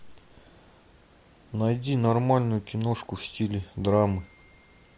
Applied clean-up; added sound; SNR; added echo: none; none; none; none.